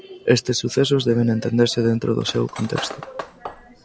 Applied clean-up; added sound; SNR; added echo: none; Cutlery, silverware; 14 dB; none.